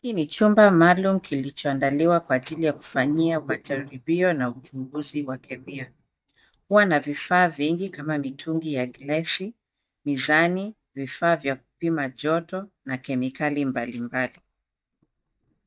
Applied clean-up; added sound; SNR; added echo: neural mask model DeepFilterNet 3.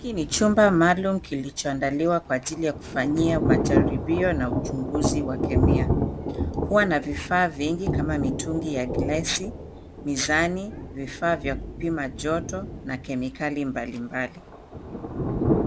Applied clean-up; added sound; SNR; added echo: none; Thunder / Rain; 2 dB; none.